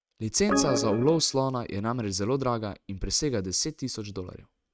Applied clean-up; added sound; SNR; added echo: neural mask model RNNoise.